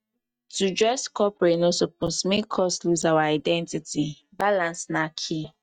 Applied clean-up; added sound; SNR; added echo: neural mask model DeepFilterNet 3.